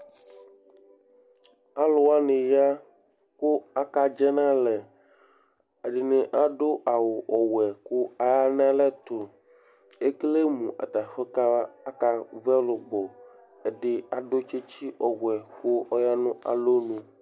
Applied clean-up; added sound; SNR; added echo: none; none; none; none.